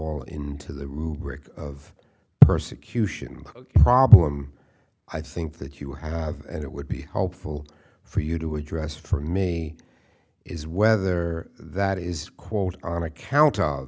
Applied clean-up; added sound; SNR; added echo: none; none; none; none.